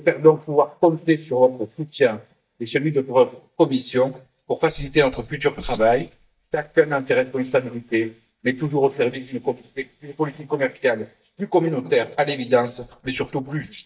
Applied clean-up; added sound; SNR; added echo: neural mask model DeepFilterNet 3.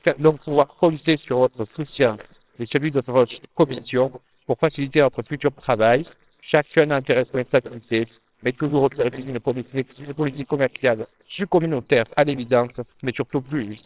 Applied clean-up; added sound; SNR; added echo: neural separator model SepFormer WHAMR!.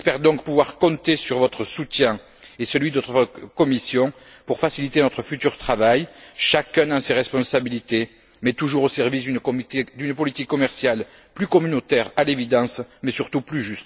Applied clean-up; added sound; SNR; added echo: none; none; none; none.